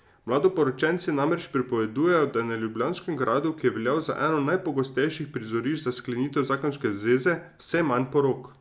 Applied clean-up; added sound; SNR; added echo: none; none; none; none.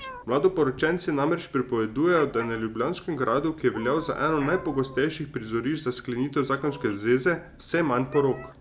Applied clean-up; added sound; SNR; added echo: none; Meow; 19 dB; none.